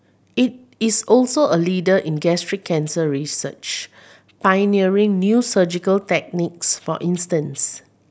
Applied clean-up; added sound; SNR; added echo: none; none; none; none.